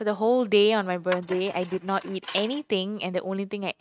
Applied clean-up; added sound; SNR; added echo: neural mask model RNNoise.